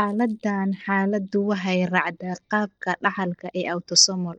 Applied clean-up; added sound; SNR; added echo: neural mask model DeepFilterNet 3.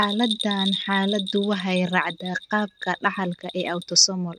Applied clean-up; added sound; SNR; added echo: neural mask model RNNoise.